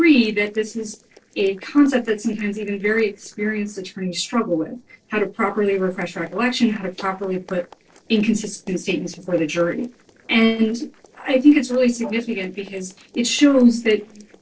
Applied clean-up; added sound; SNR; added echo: neural separator model SepFormer DNS4.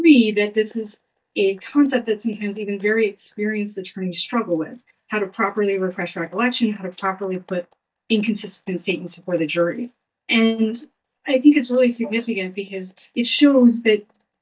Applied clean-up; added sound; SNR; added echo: neural mask model DeepFilterNet 3.